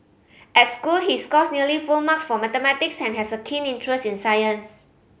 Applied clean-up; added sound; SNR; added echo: none; none; none; none.